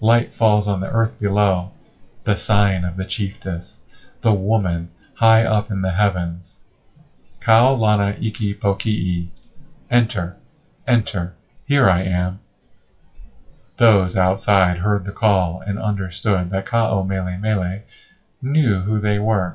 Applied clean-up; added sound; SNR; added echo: classical method WPE with log-MMSE.